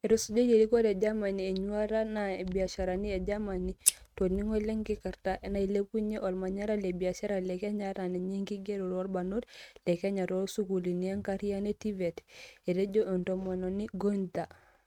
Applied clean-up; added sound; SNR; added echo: neural mask model RNNoise.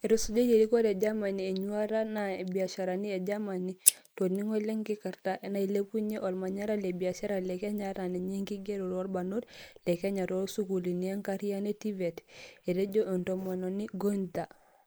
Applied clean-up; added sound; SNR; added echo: neural mask model Resemble Enhance denoiser.